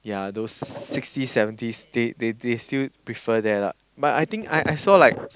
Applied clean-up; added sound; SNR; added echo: none; none; none; none.